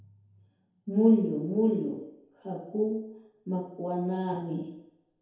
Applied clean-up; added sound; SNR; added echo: none; none; none; reverberation time 0.9 s.